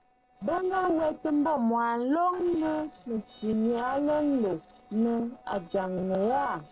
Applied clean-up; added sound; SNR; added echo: neural separator model SepFormer DNS4.